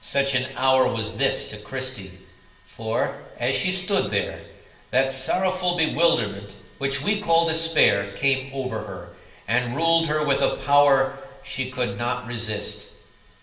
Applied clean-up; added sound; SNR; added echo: none; none; none; reverberation time 0.9 s.